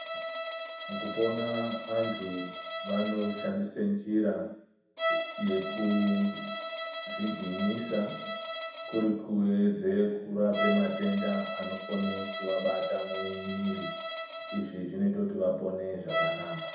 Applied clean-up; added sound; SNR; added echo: none; Bowed string instrument; 5 dB; reverberation time 0.7 s.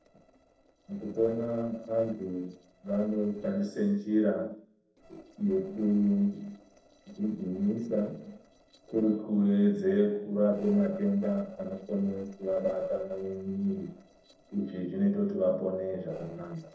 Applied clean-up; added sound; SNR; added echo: neural separator model SepFormer DNS4.